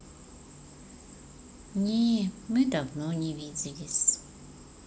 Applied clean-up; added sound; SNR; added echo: none; none; none; none.